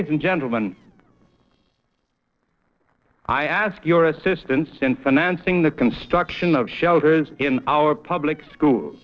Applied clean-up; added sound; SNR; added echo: neural separator model SepFormer DNS4.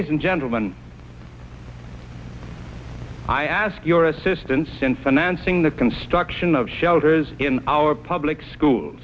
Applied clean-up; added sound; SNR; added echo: none; none; none; none.